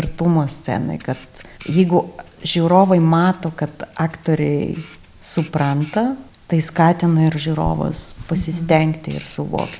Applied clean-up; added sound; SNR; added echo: none; Camera; 20 dB; none.